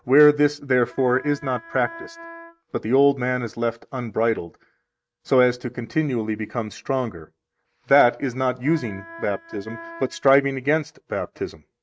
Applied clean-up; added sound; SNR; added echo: neural mask model RNNoise.